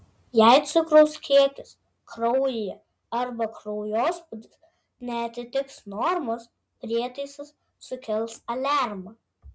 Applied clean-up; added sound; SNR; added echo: none; none; none; none.